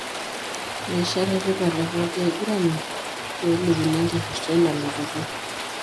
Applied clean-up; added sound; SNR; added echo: none; Rain; 6 dB; none.